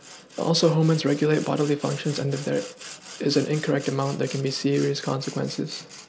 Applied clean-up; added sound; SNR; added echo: none; Sawing; 18 dB; none.